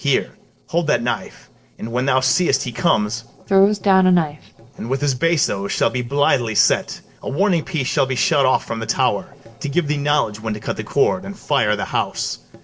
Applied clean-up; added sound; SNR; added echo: neural separator model SepFormer DNS4.